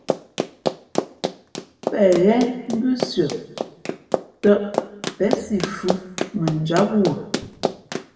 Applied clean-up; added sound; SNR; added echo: none; Run; 5 dB; reverberation time 1.0 s.